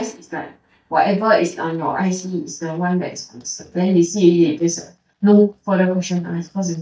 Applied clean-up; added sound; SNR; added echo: neural mask model DeepFilterNet 3.